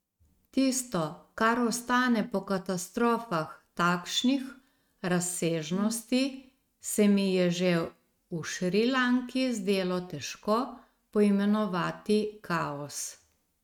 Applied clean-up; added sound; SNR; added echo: neural mask model RNNoise.